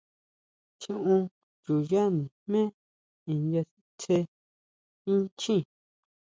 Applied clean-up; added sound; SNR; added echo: none; none; none; none.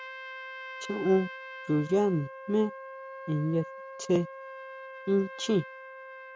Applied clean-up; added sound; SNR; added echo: none; Trumpet; 12 dB; none.